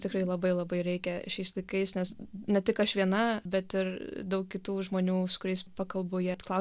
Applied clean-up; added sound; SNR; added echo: none; none; none; none.